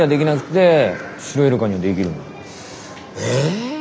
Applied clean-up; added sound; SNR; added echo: none; none; none; none.